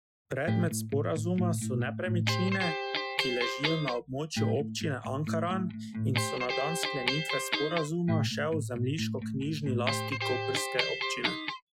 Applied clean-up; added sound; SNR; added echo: classical method Wiener filter.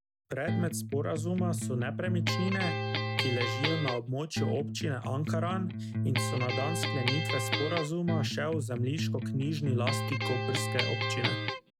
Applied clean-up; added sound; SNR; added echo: none; Electric guitar; -2 dB; none.